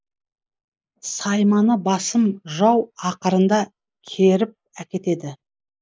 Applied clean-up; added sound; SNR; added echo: neural mask model Resemble Enhance denoiser.